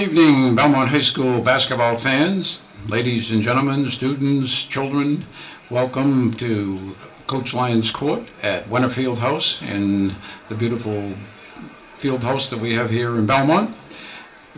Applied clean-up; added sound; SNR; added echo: none; none; none; reverberation time 0.4 s.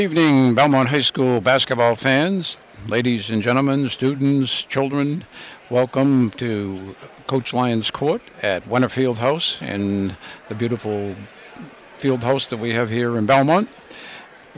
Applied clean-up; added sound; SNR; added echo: none; none; none; none.